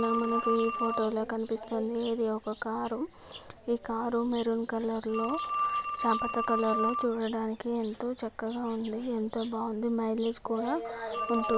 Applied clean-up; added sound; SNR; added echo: none; Telephone; 5 dB; none.